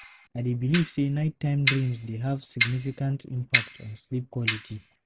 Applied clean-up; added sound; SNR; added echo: none; Clock; 5 dB; none.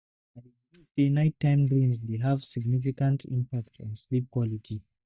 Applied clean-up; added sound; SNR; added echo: neural mask model DeepFilterNet 3.